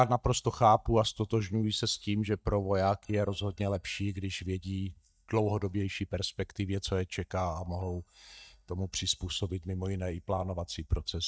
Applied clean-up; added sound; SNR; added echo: neural mask model DeepFilterNet 3.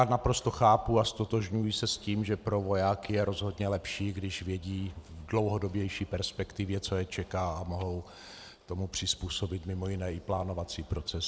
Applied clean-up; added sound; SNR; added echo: neural mask model Resemble Enhance denoiser.